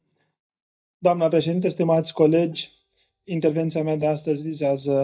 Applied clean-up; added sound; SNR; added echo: neural mask model DeepFilterNet 3.